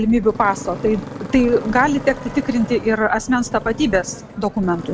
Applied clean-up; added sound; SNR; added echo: none; Motorcycle; 13 dB; none.